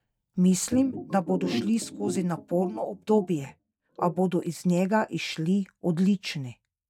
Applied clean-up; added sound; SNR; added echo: neural mask model DeepFilterNet 3.